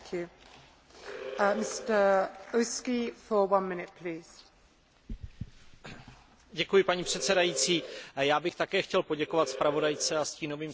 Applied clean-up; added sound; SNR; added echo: none; Animal; 10 dB; none.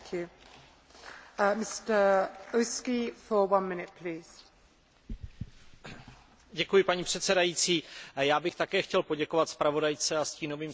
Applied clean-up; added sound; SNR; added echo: none; none; none; none.